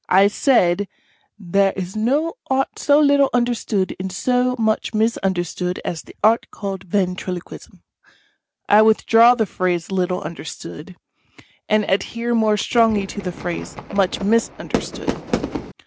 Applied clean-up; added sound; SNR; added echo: none; Fireworks; 7 dB; none.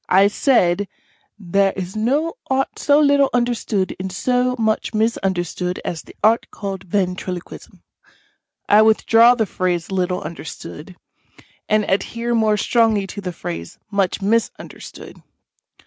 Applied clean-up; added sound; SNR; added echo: none; none; none; none.